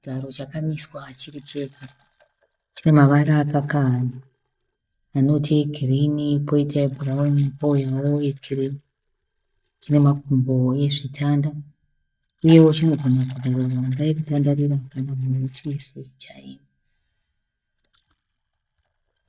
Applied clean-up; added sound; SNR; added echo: neural mask model DeepFilterNet 3.